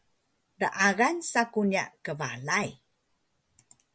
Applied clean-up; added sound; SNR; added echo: none; none; none; none.